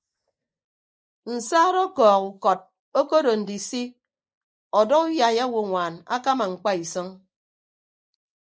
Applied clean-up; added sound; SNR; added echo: neural mask model Resemble Enhance denoiser.